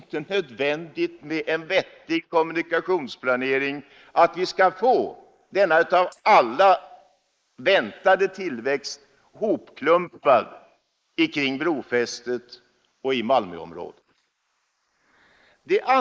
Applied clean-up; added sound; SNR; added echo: neural mask model Resemble Enhance denoiser.